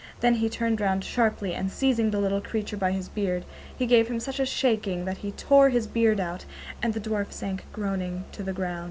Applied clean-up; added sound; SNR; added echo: none; Musical instrument; 18 dB; none.